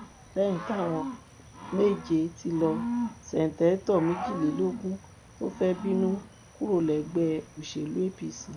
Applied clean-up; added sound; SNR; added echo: none; Cricket / Growling; 10 dB; none.